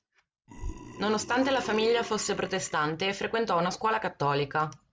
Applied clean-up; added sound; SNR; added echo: none; Burping, eructation; 12 dB; none.